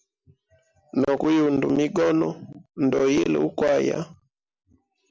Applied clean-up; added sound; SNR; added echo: none; none; none; none.